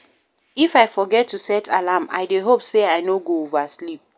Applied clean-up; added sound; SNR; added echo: none; none; none; none.